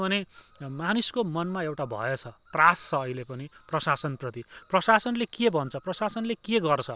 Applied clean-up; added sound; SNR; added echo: none; none; none; none.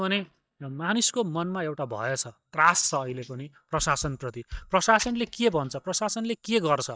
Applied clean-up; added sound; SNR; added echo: neural mask model DeepFilterNet 3.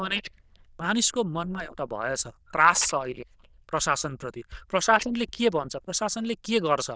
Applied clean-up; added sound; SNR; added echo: neural diffusion model UNIVERSE++.